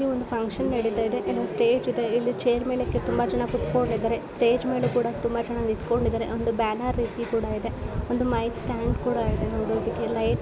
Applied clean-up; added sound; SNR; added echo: none; none; none; none.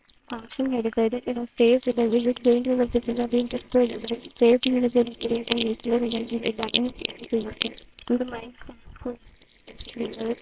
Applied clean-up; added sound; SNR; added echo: neural separator model SepFormer WHAMR!.